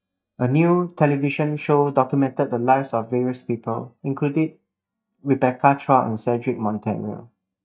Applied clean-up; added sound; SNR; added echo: neural mask model DeepFilterNet 3.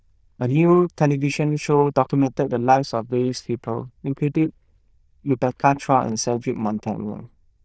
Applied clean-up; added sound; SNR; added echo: neural diffusion model UNIVERSE++.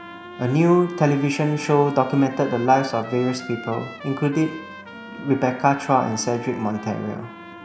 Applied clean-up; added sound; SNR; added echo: none; Wind instrument, woodwind instrument + Trumpet; 16 dB; none.